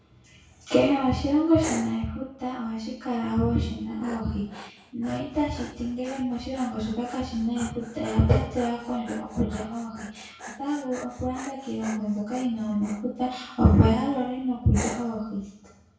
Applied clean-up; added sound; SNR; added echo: none; Dog; 17 dB; reverberation time 0.6 s.